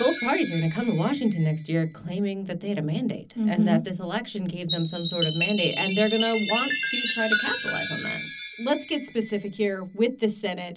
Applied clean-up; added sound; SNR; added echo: none; Chime; 6 dB; reverberation time 0.4 s.